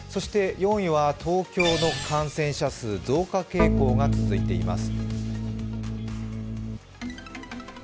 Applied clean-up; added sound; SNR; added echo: none; Organ; -2 dB; none.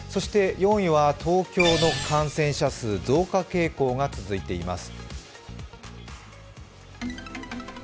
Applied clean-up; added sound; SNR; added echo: none; none; none; none.